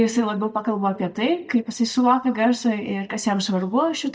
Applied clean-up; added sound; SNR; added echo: neural mask model DeepFilterNet 3.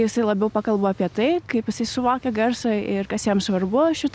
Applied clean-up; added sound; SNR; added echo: none; none; none; none.